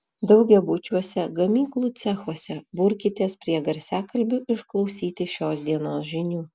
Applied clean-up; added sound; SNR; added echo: none; none; none; none.